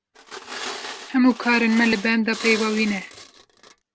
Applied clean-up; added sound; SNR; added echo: none; Glass; 13 dB; none.